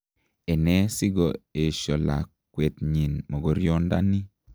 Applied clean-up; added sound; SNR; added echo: none; none; none; none.